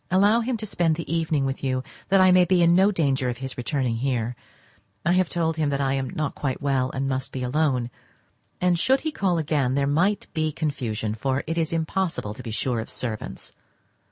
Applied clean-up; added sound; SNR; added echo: none; none; none; none.